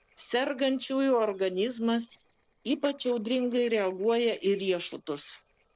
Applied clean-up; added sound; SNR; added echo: neural separator model SepFormer DNS4.